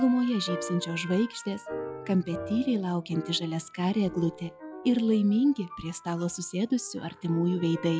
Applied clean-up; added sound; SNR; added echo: classical method log-MMSE.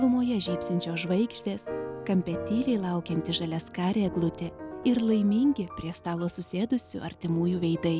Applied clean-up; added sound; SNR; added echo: none; none; none; none.